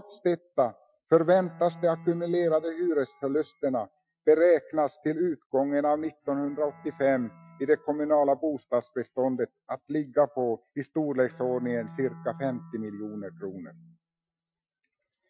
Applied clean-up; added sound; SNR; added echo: classical method Wiener filter.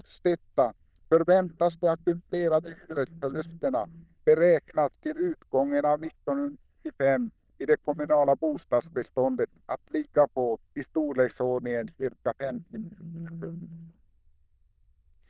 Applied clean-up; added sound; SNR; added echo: neural diffusion model UNIVERSE++.